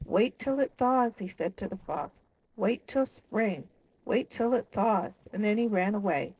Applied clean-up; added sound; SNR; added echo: neural separator model SepFormer DNS4.